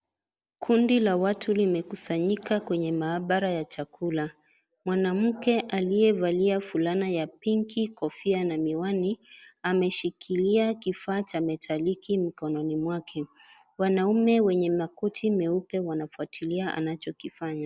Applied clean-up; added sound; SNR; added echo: none; none; none; none.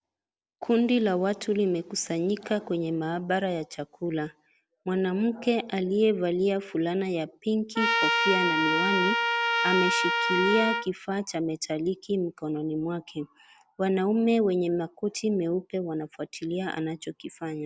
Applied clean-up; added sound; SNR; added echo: none; Trumpet; -1 dB; none.